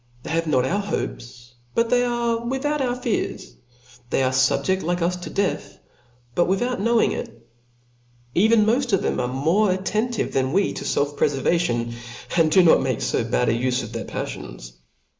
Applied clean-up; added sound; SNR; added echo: neural mask model Resemble Enhance denoiser.